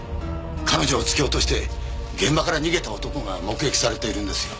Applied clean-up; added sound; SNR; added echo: none; none; none; none.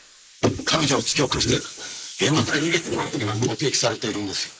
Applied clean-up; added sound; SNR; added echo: neural mask model Resemble Enhance denoiser.